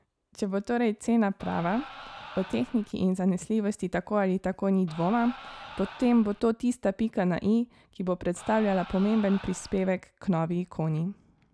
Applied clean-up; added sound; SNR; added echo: none; Crowd; 16 dB; none.